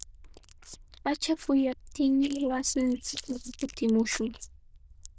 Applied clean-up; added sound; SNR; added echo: neural diffusion model UNIVERSE++.